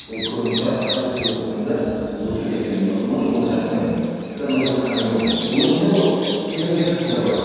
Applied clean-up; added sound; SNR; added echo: none; Bird vocalization, bird call, bird song; 11 dB; reverberation time 2.1 s.